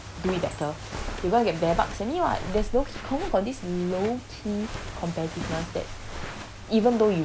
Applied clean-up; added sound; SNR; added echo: none; Walk, footsteps; 8 dB; none.